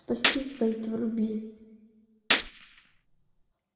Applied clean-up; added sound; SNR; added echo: none; Gunshot, gunfire; -1 dB; reverberation time 1.2 s.